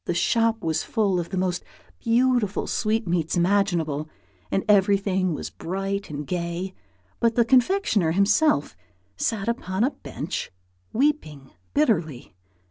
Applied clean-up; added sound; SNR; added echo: none; none; none; none.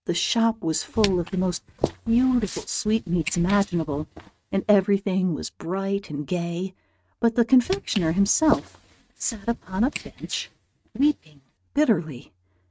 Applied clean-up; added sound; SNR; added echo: neural mask model RNNoise.